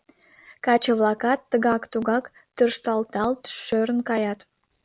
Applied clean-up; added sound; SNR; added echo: none; none; none; none.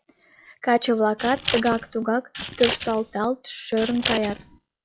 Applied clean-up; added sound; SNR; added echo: classical method log-MMSE.